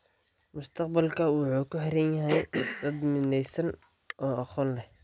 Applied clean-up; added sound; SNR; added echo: none; Cough; 8 dB; none.